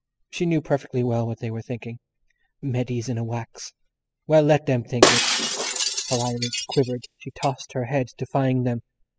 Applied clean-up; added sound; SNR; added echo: classical method spectral subtraction.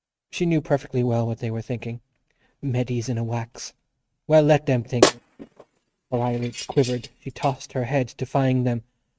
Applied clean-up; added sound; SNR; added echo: neural mask model RNNoise.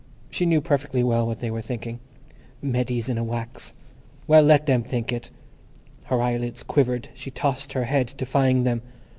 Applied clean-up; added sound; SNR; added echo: none; none; none; none.